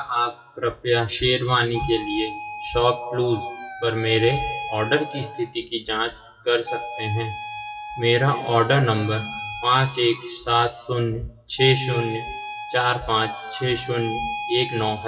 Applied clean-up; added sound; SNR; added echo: classical method WPE with log-MMSE.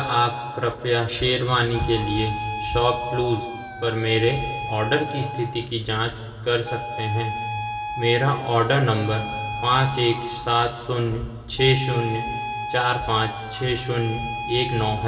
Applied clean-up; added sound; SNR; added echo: none; Wind instrument, woodwind instrument; 9 dB; reverberation time 2.0 s.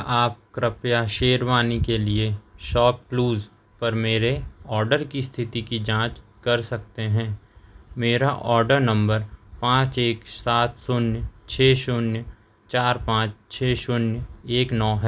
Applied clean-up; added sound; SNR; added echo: none; none; none; none.